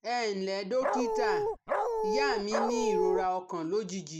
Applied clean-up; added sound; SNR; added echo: none; Dog; -3 dB; none.